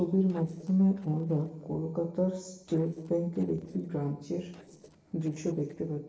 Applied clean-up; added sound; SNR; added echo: neural separator model SepFormer DNS4.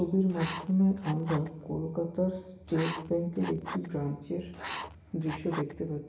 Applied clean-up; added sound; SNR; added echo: none; Writing; 11 dB; reverberation time 0.8 s.